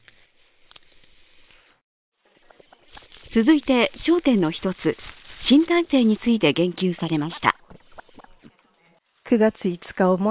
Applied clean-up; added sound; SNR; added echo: neural separator model SepFormer WHAM!.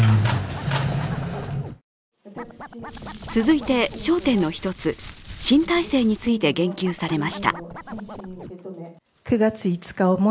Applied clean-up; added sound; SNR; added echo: none; Crumpling, crinkling + Scratching (performance technique); 16 dB; none.